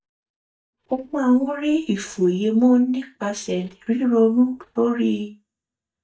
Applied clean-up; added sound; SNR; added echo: neural mask model DeepFilterNet 3.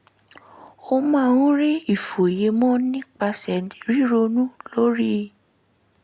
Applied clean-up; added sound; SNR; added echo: none; none; none; none.